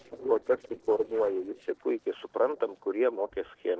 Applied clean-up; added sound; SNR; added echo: neural separator model SepFormer DNS4.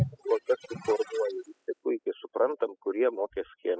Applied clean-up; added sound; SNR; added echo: classical method spectral subtraction.